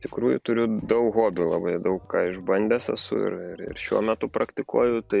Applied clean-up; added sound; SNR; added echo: none; none; none; none.